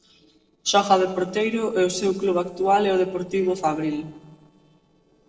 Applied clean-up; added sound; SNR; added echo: neural separator model SepFormer DNS4.